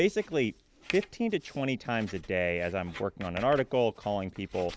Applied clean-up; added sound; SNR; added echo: none; Writing; 17 dB; none.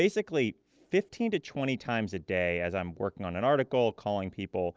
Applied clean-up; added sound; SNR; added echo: none; none; none; none.